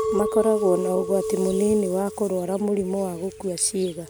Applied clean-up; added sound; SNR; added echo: none; Chink, clink; 6 dB; none.